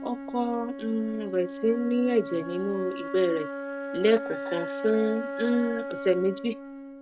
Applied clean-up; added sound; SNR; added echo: none; Wind instrument, woodwind instrument; 8 dB; none.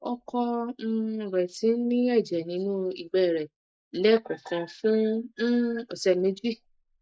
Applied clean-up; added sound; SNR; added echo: neural mask model Resemble Enhance denoiser.